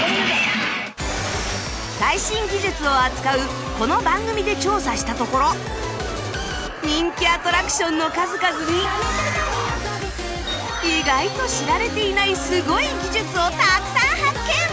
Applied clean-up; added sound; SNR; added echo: none; Bowed string instrument; 13 dB; none.